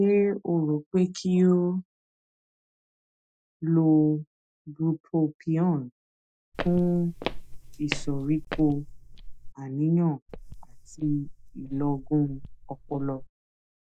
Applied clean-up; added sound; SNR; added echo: neural mask model DeepFilterNet 3.